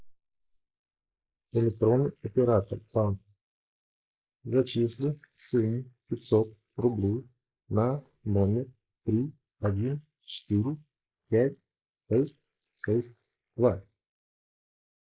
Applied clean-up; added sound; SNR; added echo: neural mask model Resemble Enhance denoiser.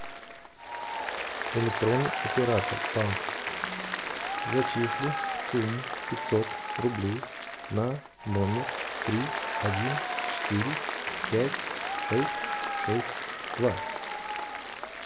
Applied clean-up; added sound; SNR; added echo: none; Applause; 1 dB; none.